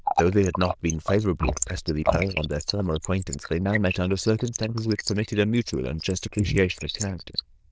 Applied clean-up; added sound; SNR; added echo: neural diffusion model UNIVERSE++.